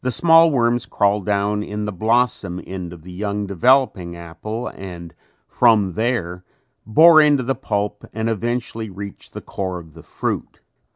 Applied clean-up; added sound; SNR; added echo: none; none; none; none.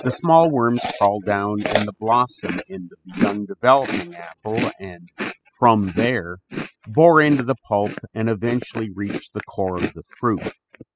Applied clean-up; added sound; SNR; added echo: classical method spectral subtraction.